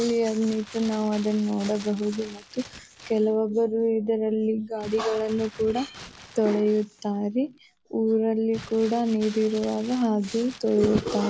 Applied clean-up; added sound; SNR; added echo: none; Crumpling, crinkling; 17 dB; none.